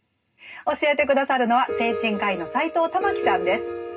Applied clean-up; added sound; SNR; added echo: none; none; none; reverberation time 0.2 s.